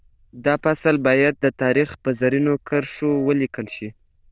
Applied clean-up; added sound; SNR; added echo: neural diffusion model UNIVERSE++.